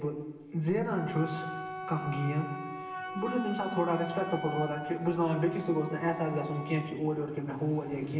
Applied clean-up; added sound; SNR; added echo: none; Wind instrument, woodwind instrument; 10 dB; reverberation time 1.2 s.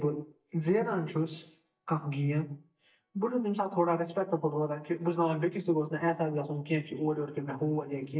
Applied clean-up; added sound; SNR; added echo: neural mask model DeepFilterNet 3.